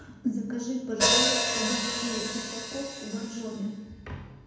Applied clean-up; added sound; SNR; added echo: none; Hi-hat; -3 dB; reverberation time 1.0 s.